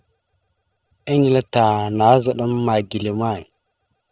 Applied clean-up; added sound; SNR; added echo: neural separator model SepFormer DNS4.